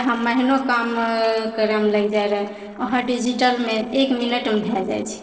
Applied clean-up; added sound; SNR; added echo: neural separator model SepFormer DNS4.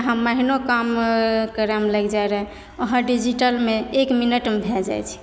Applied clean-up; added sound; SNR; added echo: none; none; none; none.